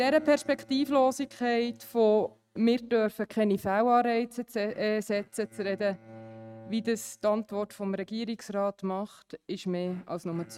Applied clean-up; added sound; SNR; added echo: neural mask model RNNoise.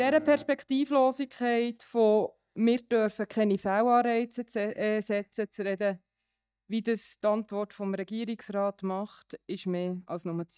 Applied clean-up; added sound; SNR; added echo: neural mask model DeepFilterNet 3.